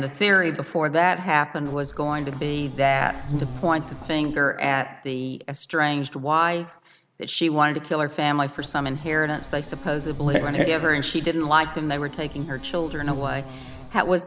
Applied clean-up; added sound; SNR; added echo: none; Insect; 10 dB; none.